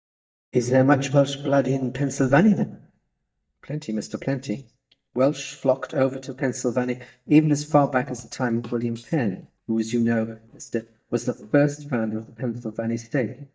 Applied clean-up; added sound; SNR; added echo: neural mask model DeepFilterNet 3.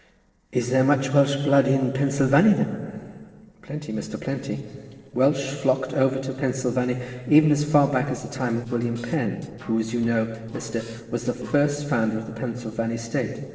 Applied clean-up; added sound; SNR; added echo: neural separator model SepFormer DNS4.